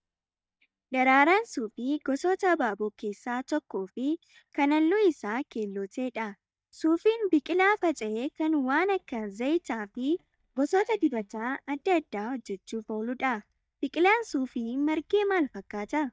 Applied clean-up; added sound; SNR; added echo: neural mask model DeepFilterNet 3.